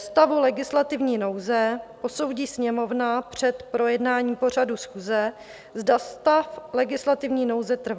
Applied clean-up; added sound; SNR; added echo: none; none; none; none.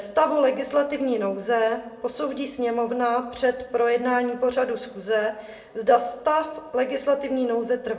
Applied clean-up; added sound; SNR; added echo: none; none; none; reverberation time 0.6 s.